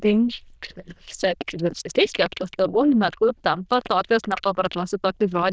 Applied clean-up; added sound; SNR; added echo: neural diffusion model UNIVERSE++.